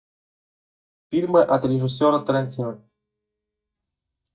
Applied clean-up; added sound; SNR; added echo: neural mask model DeepFilterNet 3.